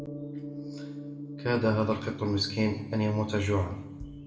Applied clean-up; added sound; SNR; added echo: none; Gong; 10 dB; reverberation time 0.8 s.